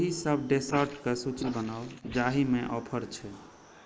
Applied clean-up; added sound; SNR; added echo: neural mask model Resemble Enhance denoiser.